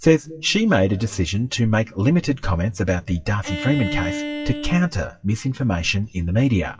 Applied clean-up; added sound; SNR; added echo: classical method WPE with log-MMSE.